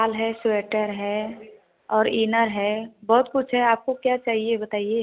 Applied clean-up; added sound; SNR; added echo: none; none; none; none.